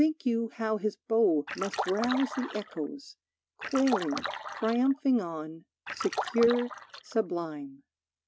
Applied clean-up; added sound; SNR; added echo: neural mask model RNNoise.